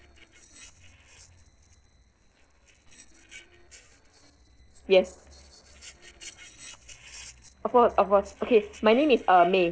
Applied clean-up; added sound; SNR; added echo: neural separator model SepFormer DNS4.